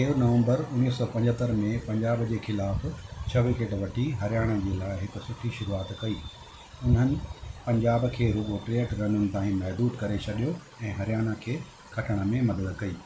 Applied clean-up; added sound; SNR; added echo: none; none; none; none.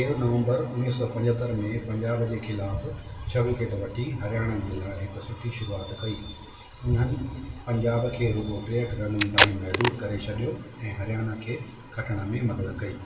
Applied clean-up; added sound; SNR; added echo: none; Packing tape, duct tape; -4 dB; reverberation time 1.3 s.